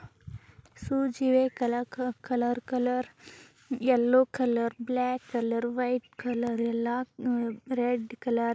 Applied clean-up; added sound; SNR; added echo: none; none; none; none.